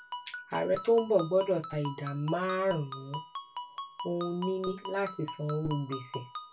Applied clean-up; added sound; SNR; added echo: none; Ringtone; 11 dB; reverberation time 0.2 s.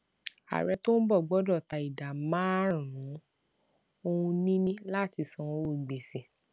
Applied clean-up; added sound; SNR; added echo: none; none; none; none.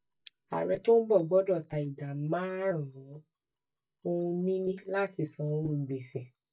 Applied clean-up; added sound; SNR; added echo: neural mask model DeepFilterNet 3.